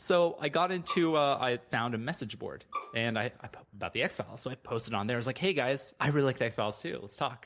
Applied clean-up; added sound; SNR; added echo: none; Bowed string instrument; 12 dB; none.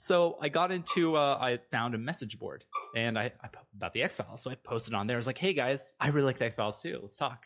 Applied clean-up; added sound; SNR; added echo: classical method log-MMSE.